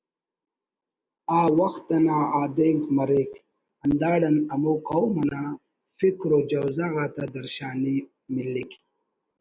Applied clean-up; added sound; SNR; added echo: none; none; none; none.